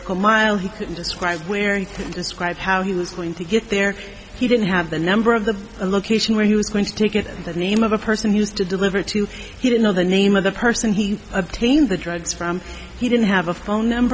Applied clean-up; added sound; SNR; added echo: none; none; none; none.